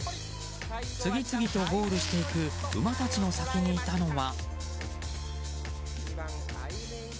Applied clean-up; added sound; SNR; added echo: none; Camera; 12 dB; none.